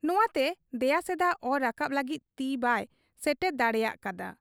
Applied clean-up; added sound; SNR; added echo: none; none; none; none.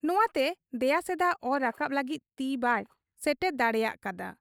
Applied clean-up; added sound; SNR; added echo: neural mask model DeepFilterNet 3.